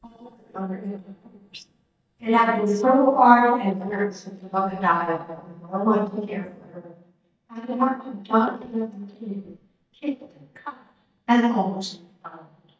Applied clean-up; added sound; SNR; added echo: neural mask model DeepFilterNet 3.